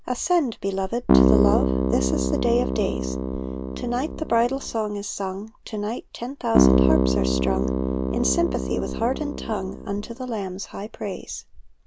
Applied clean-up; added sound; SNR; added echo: none; Keyboard (musical); -4 dB; none.